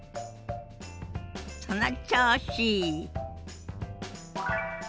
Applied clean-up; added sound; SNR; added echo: none; none; none; none.